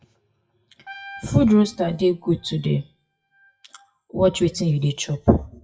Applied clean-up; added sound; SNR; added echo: classical method WPE with log-MMSE.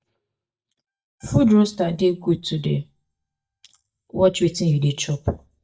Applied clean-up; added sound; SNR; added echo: neural mask model DeepFilterNet 3.